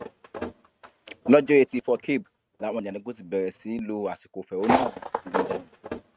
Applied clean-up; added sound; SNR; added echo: neural mask model RNNoise.